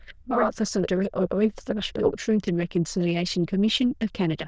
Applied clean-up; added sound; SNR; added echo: neural diffusion model UNIVERSE++.